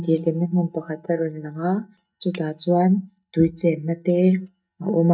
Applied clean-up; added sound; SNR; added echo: neural mask model DeepFilterNet 3.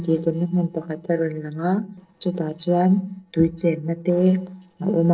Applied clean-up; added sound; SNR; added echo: neural separator model SepFormer DNS4.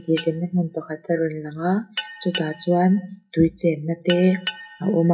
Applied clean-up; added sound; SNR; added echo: classical method WPE with log-MMSE.